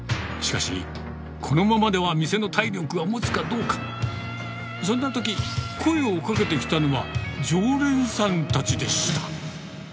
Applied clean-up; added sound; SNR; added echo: none; none; none; none.